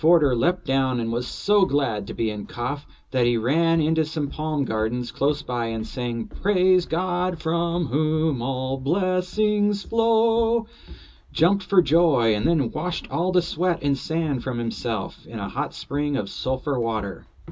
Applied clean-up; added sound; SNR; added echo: none; Walk, footsteps; 19 dB; reverberation time 0.2 s.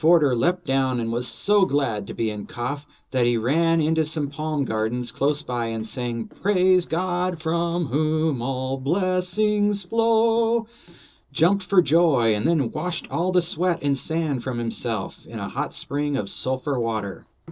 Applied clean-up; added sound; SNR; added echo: neural separator model SepFormer DNS4.